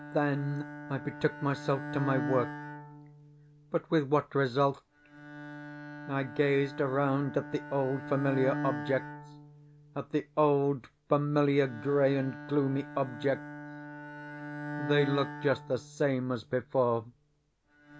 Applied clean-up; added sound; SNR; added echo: none; Bowed string instrument; 10 dB; none.